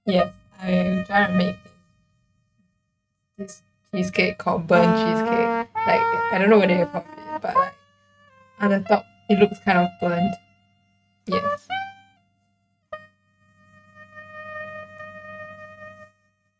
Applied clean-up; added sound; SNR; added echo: neural mask model RNNoise.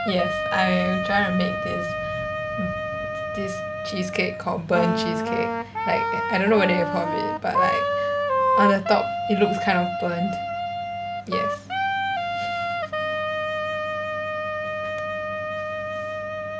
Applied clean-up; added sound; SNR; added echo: none; Wind instrument, woodwind instrument; -1 dB; none.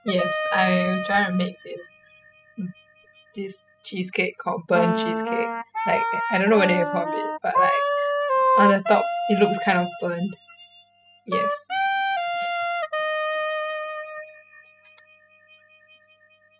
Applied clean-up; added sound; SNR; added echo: classical method spectral subtraction.